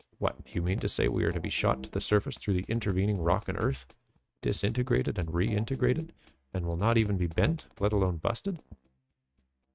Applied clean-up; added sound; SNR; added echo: neural mask model RNNoise.